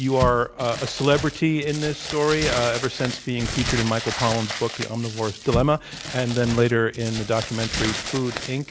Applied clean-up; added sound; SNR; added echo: none; Crumpling, crinkling; 7 dB; none.